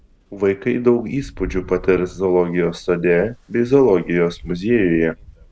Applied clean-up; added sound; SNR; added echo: none; Rain; 19 dB; none.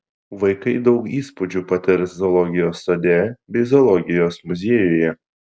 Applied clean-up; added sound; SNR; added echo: none; none; none; none.